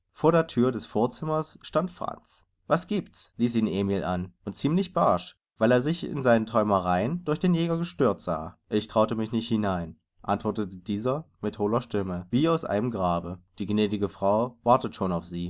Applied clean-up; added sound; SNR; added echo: none; none; none; none.